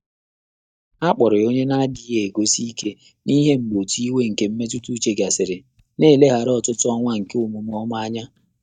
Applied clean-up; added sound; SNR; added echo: neural mask model DeepFilterNet 3.